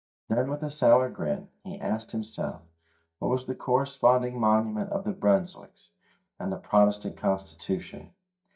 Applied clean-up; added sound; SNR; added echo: neural mask model DeepFilterNet 3.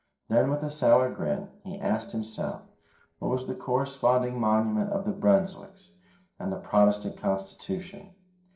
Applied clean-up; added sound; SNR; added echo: neural separator model SepFormer DNS4.